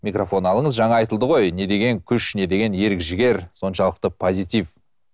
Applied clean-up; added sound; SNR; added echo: none; none; none; none.